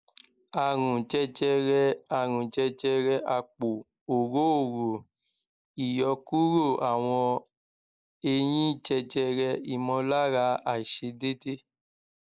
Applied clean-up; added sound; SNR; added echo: neural mask model Resemble Enhance denoiser.